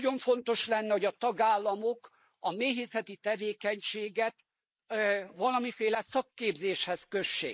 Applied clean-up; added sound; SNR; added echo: neural mask model Resemble Enhance denoiser.